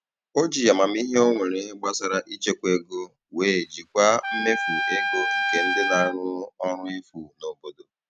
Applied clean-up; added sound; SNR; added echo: none; Trumpet; 2 dB; none.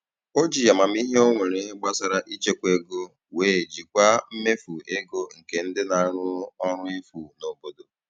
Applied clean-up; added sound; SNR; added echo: none; none; none; none.